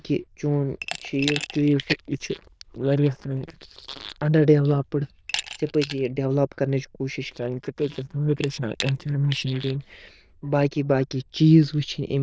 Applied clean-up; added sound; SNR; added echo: neural diffusion model UNIVERSE++.